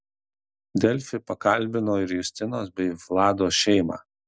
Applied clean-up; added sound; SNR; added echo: none; none; none; none.